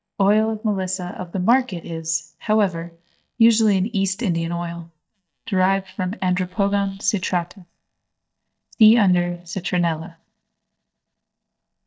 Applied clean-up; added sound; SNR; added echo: neural mask model DeepFilterNet 3.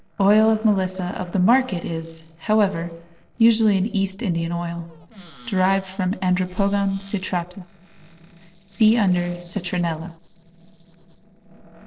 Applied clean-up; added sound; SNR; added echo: neural separator model SepFormer DNS4.